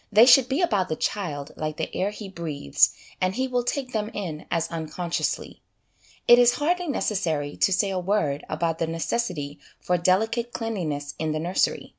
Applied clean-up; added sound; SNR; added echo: none; none; none; none.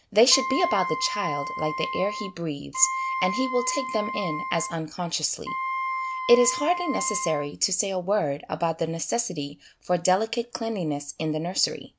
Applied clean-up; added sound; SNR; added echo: none; Wind instrument, woodwind instrument; 5 dB; none.